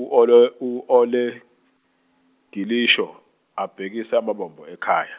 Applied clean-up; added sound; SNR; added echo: none; none; none; none.